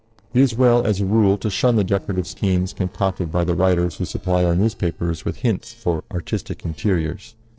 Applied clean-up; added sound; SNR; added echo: neural separator model SepFormer DNS4.